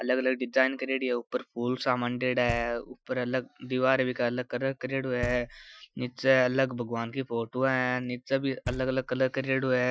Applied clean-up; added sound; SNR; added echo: classical method Wiener filter.